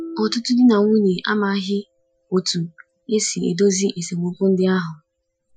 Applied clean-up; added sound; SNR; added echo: classical method Wiener filter.